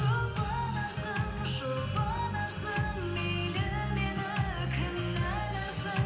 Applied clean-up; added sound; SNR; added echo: none; none; none; reverberation time 0.8 s.